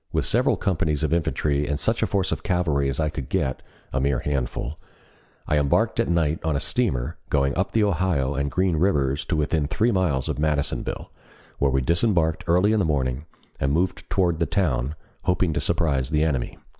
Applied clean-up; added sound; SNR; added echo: none; none; none; none.